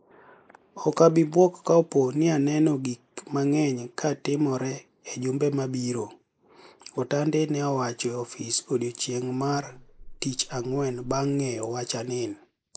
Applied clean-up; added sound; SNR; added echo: neural mask model Resemble Enhance denoiser.